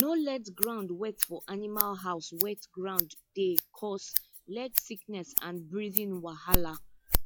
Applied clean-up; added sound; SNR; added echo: classical method log-MMSE.